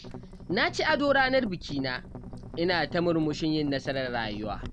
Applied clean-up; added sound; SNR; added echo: none; Crackle + Strum; 13 dB; none.